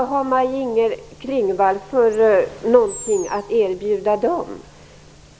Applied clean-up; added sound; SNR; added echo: none; Animal; 18 dB; none.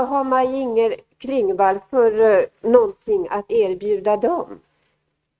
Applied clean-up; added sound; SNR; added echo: neural mask model RNNoise.